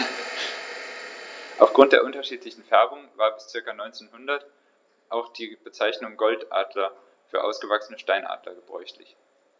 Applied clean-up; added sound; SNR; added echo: none; none; none; none.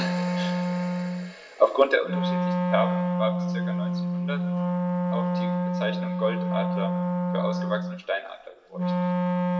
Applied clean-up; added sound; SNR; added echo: none; Wind instrument, woodwind instrument; -4 dB; reverberation time 1.0 s.